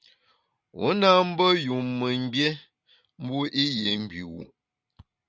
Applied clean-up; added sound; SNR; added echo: none; none; none; none.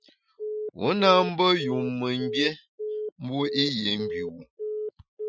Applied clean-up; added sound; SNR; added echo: classical method Wiener filter.